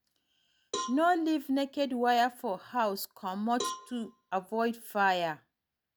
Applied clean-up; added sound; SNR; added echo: none; Cowbell; 13 dB; none.